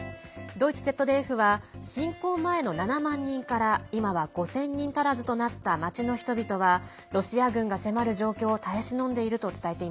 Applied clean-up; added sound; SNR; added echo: none; none; none; none.